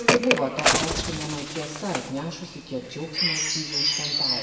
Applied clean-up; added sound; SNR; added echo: none; Bird; -4 dB; reverberation time 1.0 s.